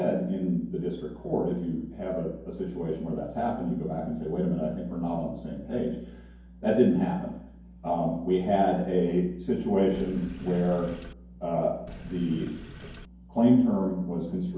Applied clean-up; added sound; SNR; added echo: none; Sink (filling or washing); 14 dB; reverberation time 0.9 s.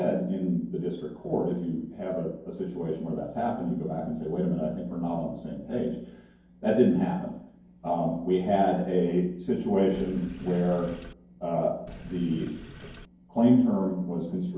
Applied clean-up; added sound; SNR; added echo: neural separator model SepFormer DNS4.